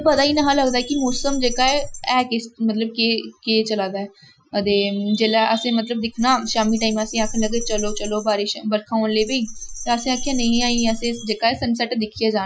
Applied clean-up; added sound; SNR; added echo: classical method Wiener filter.